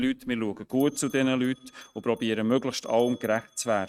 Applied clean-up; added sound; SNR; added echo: neural mask model RNNoise.